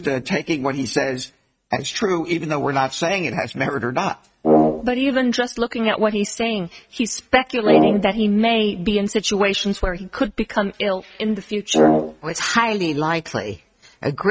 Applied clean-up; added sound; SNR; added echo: neural mask model RNNoise.